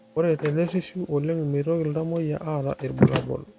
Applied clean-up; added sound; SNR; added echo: none; Slam; 5 dB; none.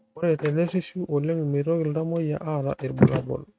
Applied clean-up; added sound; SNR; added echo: neural mask model RNNoise.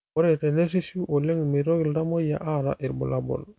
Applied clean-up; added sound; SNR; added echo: none; none; none; none.